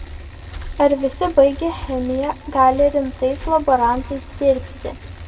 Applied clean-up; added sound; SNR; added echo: none; Bicycle; 13 dB; reverberation time 1.3 s.